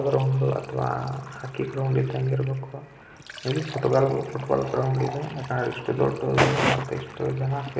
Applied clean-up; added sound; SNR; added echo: none; Fill (with liquid); 17 dB; none.